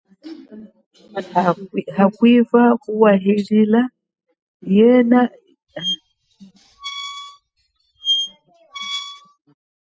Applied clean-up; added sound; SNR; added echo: classical method spectral subtraction.